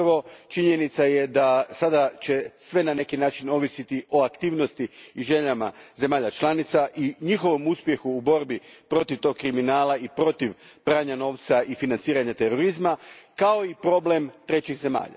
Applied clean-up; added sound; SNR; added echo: none; none; none; none.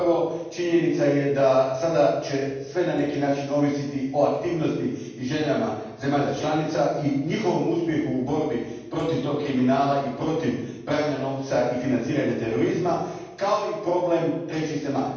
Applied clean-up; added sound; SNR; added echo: none; none; none; reverberation time 1.2 s.